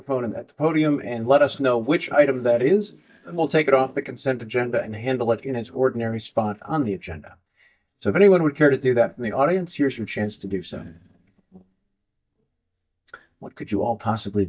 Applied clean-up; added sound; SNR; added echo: neural mask model DeepFilterNet 3.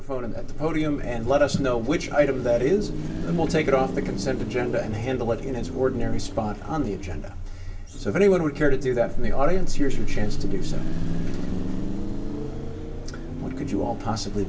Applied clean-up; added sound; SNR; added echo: none; Car passing by / Traffic noise, roadway noise / Engine; 11 dB; reverberation time 0.2 s.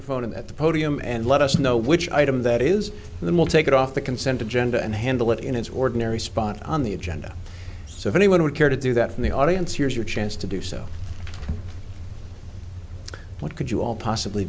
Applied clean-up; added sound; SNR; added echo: none; none; none; none.